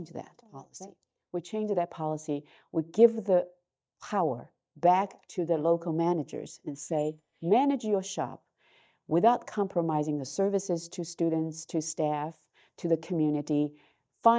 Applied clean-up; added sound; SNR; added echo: neural mask model DeepFilterNet 3.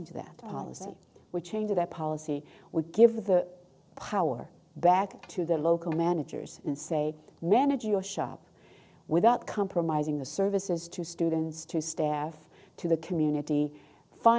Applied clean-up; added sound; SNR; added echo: none; none; none; none.